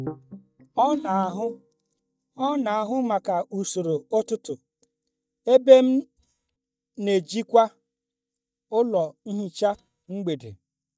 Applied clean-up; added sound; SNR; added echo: neural mask model DeepFilterNet 3.